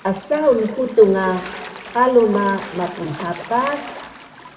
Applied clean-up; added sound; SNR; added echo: none; Gull, seagull / Waves, surf; 17 dB; reverberation time 2.0 s.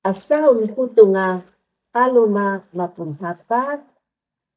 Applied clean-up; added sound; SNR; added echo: neural mask model DeepFilterNet 3.